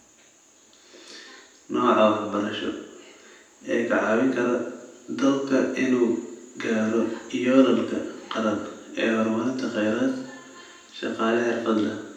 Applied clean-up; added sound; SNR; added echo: none; none; none; reverberation time 0.9 s.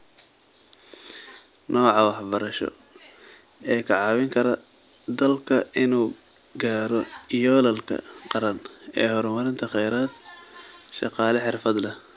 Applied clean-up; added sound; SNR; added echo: none; none; none; none.